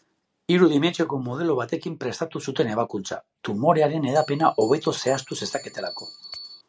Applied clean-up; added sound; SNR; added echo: none; Bell; 17 dB; none.